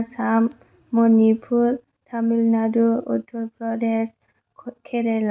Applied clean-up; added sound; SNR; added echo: none; none; none; none.